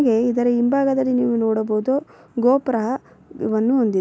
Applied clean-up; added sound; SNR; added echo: none; none; none; none.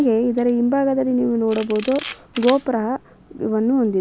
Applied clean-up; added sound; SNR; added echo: none; Camera; 15 dB; none.